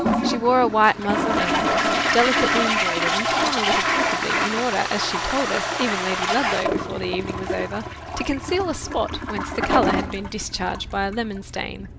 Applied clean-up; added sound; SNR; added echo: none; Toilet flush; -1 dB; none.